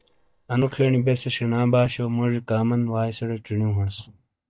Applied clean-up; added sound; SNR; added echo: neural mask model DeepFilterNet 3.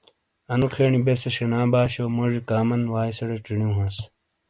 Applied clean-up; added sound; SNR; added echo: none; none; none; none.